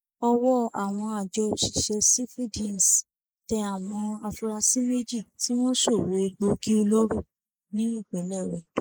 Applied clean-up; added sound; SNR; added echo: neural mask model Resemble Enhance denoiser.